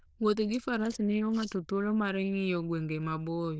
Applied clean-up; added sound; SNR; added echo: neural diffusion model UNIVERSE++.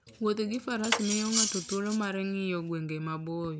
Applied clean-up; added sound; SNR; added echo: none; Cutlery, silverware; 3 dB; none.